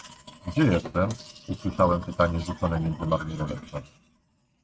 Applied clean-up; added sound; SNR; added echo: neural mask model RNNoise.